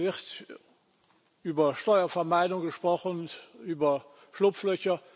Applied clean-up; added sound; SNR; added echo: none; none; none; none.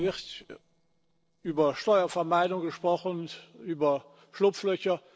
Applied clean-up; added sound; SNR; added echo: neural separator model SepFormer DNS4.